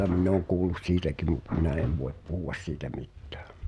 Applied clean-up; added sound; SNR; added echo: none; Explosion; 15 dB; none.